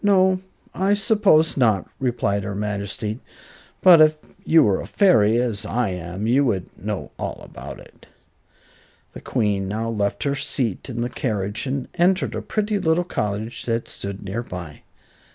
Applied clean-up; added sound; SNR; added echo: none; none; none; none.